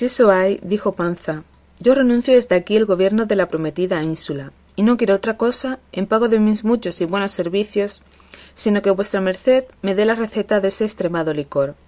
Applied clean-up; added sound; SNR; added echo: none; none; none; none.